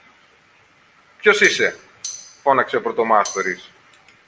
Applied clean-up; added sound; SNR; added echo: none; Tambourine; 14 dB; none.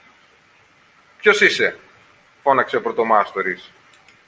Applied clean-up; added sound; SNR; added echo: none; none; none; none.